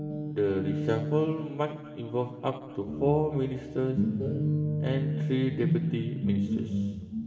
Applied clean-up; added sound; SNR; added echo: none; Guitar; 0 dB; reverberation time 1.9 s.